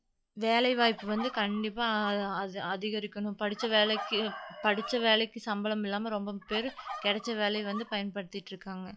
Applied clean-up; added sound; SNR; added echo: classical method log-MMSE.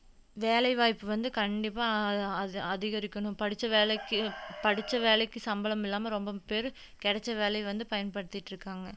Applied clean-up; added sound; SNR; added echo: none; none; none; none.